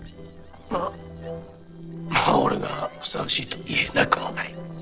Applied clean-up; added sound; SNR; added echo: neural separator model SepFormer DNS4.